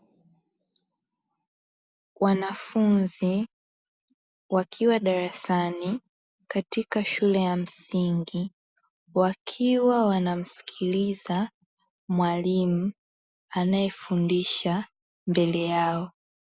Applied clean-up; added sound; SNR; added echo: none; none; none; none.